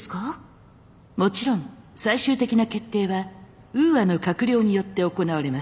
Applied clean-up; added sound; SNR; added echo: none; none; none; none.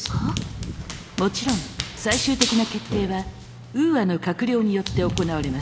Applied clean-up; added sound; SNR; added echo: none; Run; 5 dB; none.